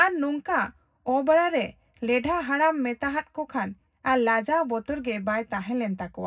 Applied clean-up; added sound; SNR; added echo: none; none; none; reverberation time 0.3 s.